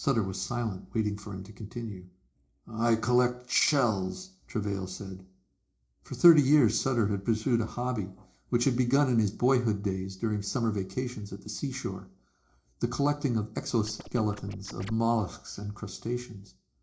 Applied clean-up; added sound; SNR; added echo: neural separator model SepFormer DNS4.